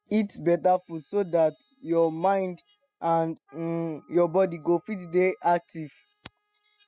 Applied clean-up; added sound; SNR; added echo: classical method spectral subtraction.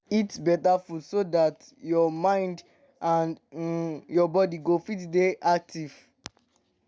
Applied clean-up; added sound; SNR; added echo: none; none; none; none.